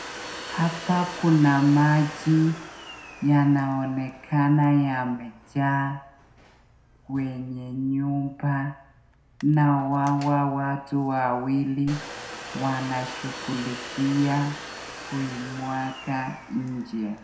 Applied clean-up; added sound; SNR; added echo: none; Domestic sounds, home sounds; 15 dB; reverberation time 0.6 s.